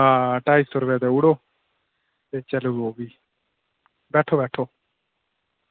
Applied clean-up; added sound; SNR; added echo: none; none; none; none.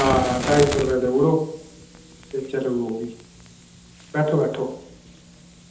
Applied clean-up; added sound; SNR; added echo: none; Fire; 9 dB; reverberation time 1.2 s.